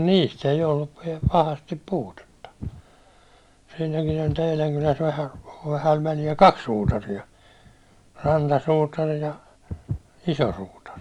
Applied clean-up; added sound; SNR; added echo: none; Walk, footsteps; 12 dB; none.